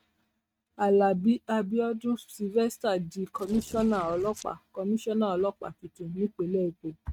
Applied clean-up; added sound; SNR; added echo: neural mask model RNNoise.